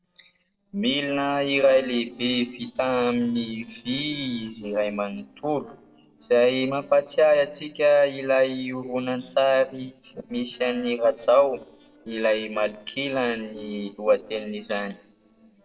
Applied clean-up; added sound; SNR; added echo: neural separator model SepFormer DNS4.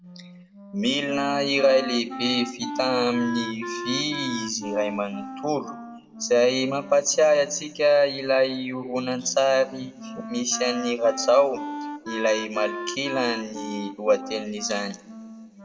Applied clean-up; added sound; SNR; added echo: none; Wind instrument, woodwind instrument; 12 dB; reverberation time 0.9 s.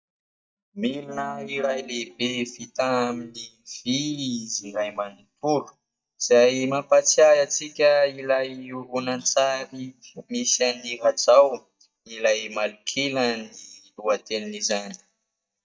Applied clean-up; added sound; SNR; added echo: neural mask model DeepFilterNet 3.